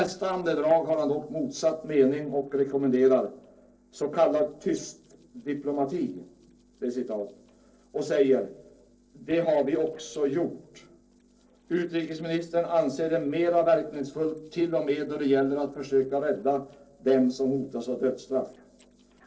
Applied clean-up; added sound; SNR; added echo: neural separator model SepFormer DNS4.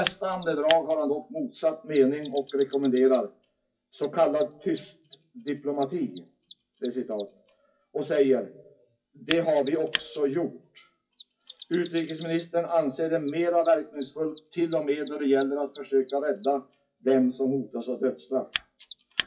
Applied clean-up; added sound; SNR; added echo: classical method WPE with log-MMSE.